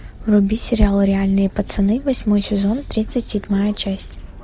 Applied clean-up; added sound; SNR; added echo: none; none; none; none.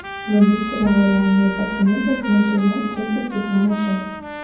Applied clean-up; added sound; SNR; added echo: none; Trumpet; 11 dB; reverberation time 1.2 s.